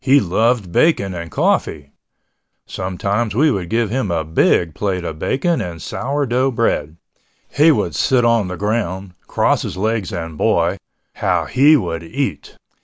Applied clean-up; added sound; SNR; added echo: none; none; none; none.